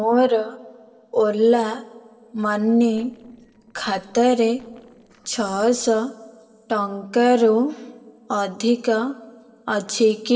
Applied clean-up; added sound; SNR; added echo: neural separator model SepFormer DNS4.